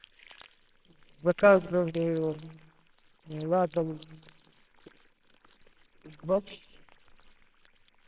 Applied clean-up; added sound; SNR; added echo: neural separator model SepFormer WHAMR!.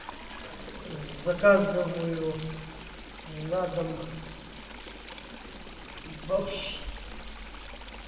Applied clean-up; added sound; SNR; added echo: none; Stream / Trickle, dribble; 14 dB; reverberation time 1.1 s.